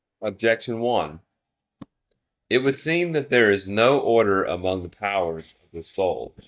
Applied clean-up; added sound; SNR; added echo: neural mask model DeepFilterNet 3.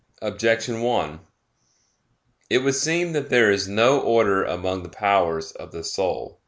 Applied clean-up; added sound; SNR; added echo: none; none; none; none.